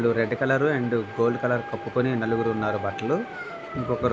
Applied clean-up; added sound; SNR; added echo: none; Dog; 13 dB; none.